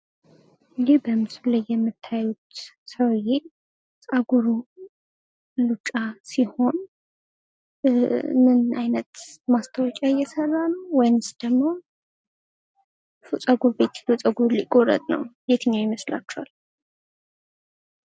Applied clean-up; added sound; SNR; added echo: none; none; none; none.